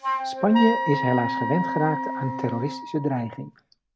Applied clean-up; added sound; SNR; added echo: none; Wind instrument, woodwind instrument + Wind instrument, woodwind instrument; 4 dB; none.